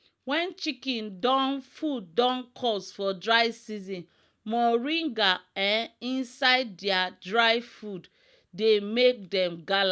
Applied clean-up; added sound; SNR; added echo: none; none; none; none.